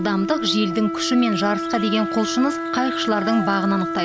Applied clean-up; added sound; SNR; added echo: none; Wind instrument, woodwind instrument; 4 dB; none.